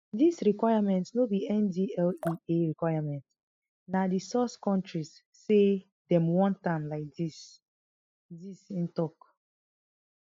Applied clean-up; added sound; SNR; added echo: classical method spectral subtraction.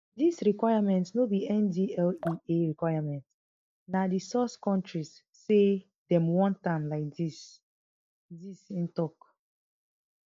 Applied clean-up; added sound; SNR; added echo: neural mask model DeepFilterNet 3.